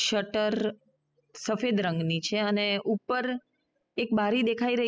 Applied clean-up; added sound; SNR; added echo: classical method spectral subtraction.